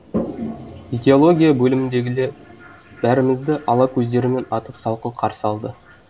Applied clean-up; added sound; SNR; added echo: none; Toilet flush; 15 dB; none.